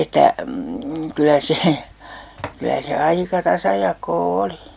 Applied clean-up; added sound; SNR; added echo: none; none; none; none.